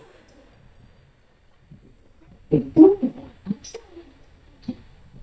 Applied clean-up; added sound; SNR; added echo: neural mask model DeepFilterNet 3.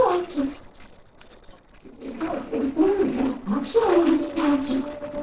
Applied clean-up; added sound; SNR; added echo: neural separator model SepFormer DNS4.